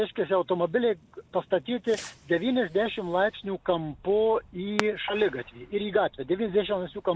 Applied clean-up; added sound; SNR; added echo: none; Fireworks; 17 dB; none.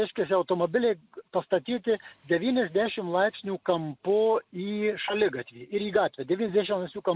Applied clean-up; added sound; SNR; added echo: none; none; none; none.